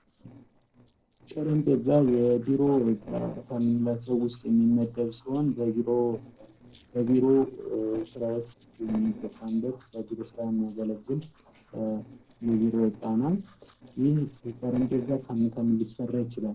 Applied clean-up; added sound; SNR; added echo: neural separator model SepFormer DNS4.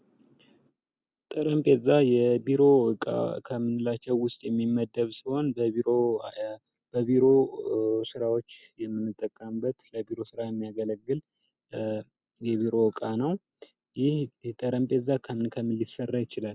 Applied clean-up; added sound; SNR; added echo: none; none; none; none.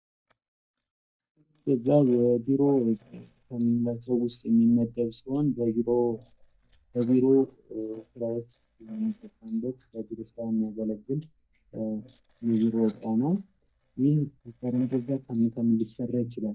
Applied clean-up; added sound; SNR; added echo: neural mask model DeepFilterNet 3.